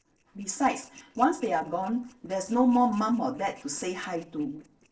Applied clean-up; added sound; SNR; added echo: neural separator model SepFormer DNS4.